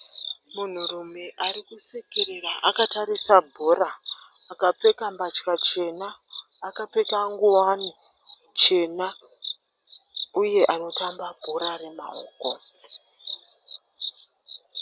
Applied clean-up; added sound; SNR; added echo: none; none; none; none.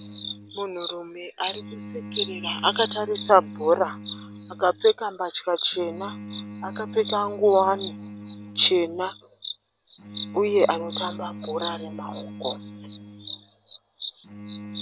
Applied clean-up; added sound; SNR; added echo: none; Bowed string instrument; 13 dB; none.